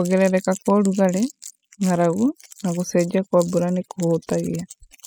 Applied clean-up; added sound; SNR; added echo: classical method spectral subtraction.